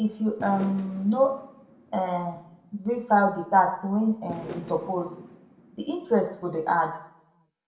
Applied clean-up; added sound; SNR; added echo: none; Fireworks; 18 dB; reverberation time 0.6 s.